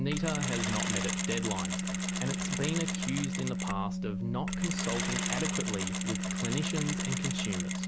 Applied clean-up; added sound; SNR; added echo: none; Organ + Mechanisms; -4 dB; none.